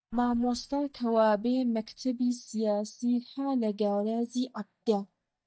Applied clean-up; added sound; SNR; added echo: neural mask model DeepFilterNet 3.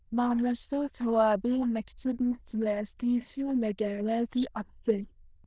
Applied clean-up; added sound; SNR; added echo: neural diffusion model UNIVERSE++.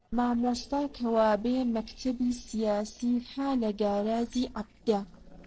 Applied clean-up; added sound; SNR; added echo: neural separator model SepFormer DNS4.